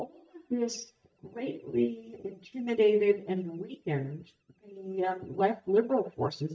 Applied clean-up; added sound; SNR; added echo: neural mask model DeepFilterNet 3.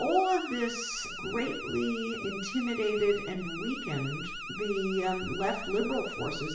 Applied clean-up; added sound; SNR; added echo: none; Alarm; 9 dB; reverberation time 0.6 s.